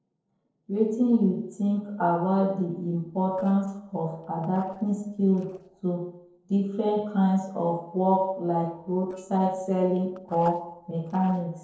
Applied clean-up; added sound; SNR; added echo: neural separator model SepFormer DNS4.